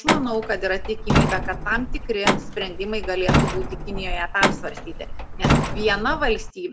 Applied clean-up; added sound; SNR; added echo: none; Truck; -3 dB; none.